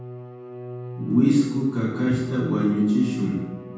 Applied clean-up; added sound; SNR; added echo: none; Bowed string instrument; 14 dB; reverberation time 1.1 s.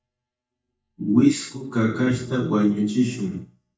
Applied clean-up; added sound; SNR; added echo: neural mask model DeepFilterNet 3.